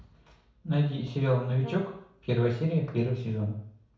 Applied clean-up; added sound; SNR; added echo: none; Brass instrument; 19 dB; reverberation time 0.6 s.